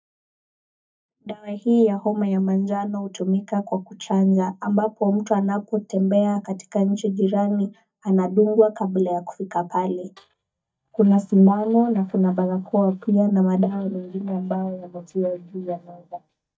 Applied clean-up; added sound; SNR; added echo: neural mask model DeepFilterNet 3.